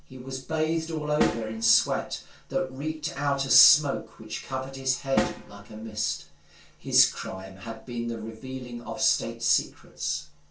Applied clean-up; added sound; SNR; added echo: none; Snare drum; 7 dB; reverberation time 0.2 s.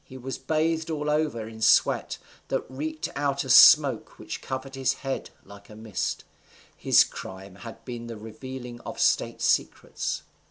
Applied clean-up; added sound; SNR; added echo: none; none; none; none.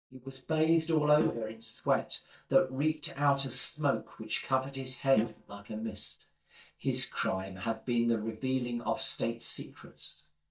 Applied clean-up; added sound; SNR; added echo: neural mask model DeepFilterNet 3.